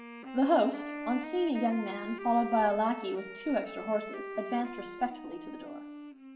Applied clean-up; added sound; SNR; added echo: none; Wind instrument, woodwind instrument; 11 dB; reverberation time 0.9 s.